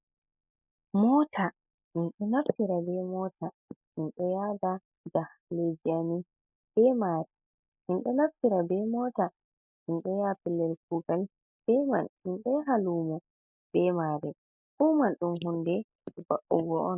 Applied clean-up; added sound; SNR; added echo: neural mask model Resemble Enhance denoiser.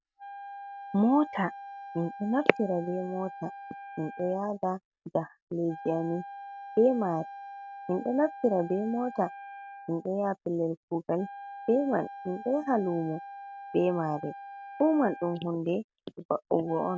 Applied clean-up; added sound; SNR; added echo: none; Wind instrument, woodwind instrument; 14 dB; none.